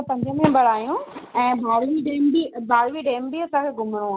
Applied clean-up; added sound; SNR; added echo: none; none; none; none.